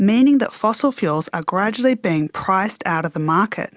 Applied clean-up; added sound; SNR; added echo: none; none; none; none.